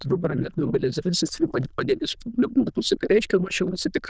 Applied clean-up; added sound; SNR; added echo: neural diffusion model UNIVERSE++.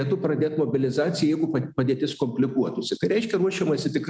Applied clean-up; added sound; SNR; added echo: none; none; none; none.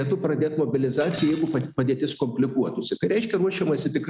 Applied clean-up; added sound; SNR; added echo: none; Shatter; 18 dB; none.